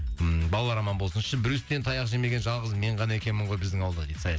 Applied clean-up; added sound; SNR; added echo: none; none; none; none.